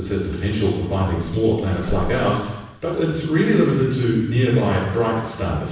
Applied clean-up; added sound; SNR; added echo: neural separator model SepFormer DNS4.